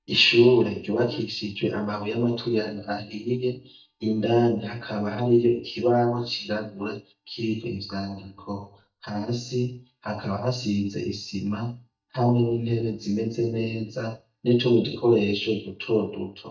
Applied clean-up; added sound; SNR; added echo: neural mask model DeepFilterNet 3.